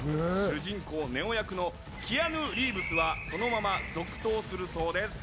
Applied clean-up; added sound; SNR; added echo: none; Bird; 7 dB; none.